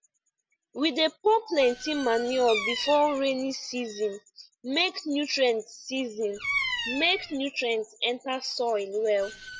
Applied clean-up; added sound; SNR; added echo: none; Bird vocalization, bird call, bird song; 11 dB; none.